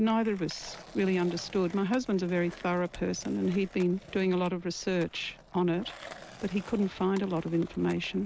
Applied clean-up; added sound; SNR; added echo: none; Skateboard; 19 dB; none.